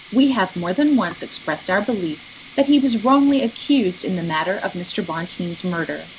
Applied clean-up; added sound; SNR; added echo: none; Sink (filling or washing); 14 dB; none.